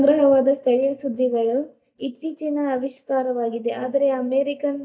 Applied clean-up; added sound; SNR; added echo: neural mask model DeepFilterNet 3.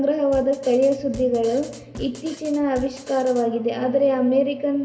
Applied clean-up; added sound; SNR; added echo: none; Drum kit; 19 dB; reverberation time 1.8 s.